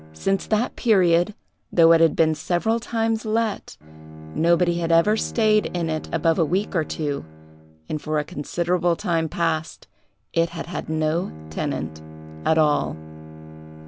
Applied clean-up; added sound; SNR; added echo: none; Bowed string instrument; 17 dB; none.